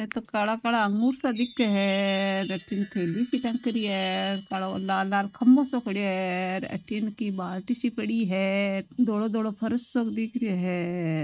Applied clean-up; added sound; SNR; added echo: neural mask model RNNoise.